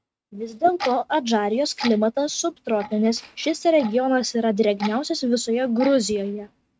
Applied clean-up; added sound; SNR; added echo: neural mask model RNNoise.